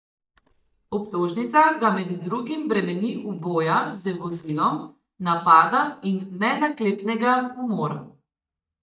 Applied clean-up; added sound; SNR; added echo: neural mask model DeepFilterNet 3.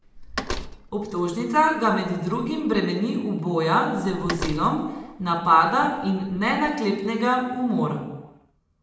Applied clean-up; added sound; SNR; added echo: none; Slam; 13 dB; reverberation time 0.9 s.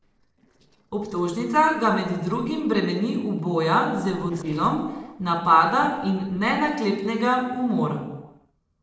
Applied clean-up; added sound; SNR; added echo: neural separator model SepFormer DNS4.